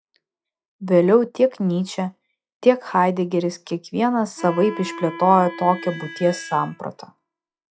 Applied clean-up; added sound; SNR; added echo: classical method log-MMSE.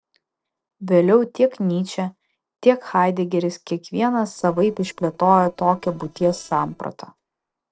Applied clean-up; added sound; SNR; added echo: neural separator model SepFormer DNS4.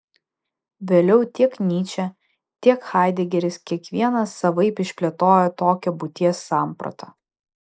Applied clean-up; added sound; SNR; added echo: neural mask model Resemble Enhance denoiser.